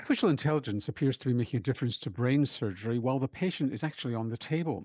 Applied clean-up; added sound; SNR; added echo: neural mask model Resemble Enhance denoiser.